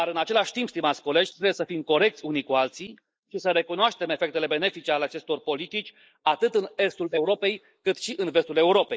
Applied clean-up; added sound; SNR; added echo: neural mask model Resemble Enhance denoiser.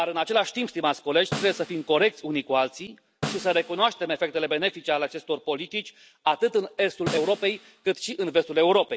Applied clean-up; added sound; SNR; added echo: none; Snare drum; 13 dB; none.